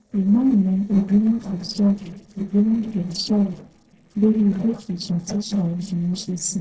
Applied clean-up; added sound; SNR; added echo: neural separator model SepFormer DNS4.